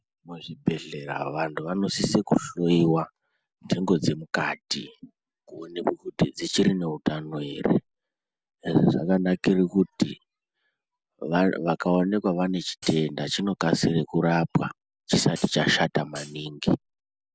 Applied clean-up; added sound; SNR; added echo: none; Hi-hat; 18 dB; none.